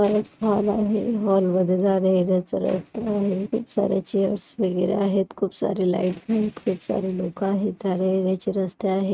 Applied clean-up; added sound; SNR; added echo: neural mask model RNNoise.